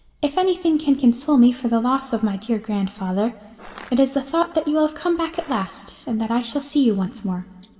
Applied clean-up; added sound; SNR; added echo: none; Crushing; 18 dB; reverberation time 2.5 s.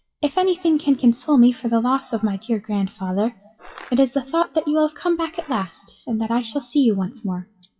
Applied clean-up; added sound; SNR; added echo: classical method WPE with log-MMSE.